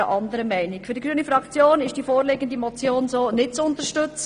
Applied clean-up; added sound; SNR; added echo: none; none; none; none.